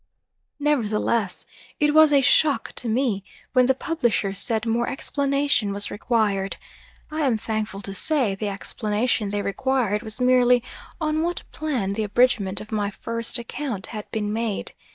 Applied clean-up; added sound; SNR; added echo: neural mask model DeepFilterNet 3.